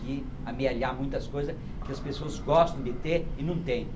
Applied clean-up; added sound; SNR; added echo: none; Train / Breathing; 5 dB; none.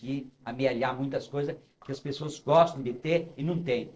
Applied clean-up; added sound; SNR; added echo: neural separator model SepFormer DNS4.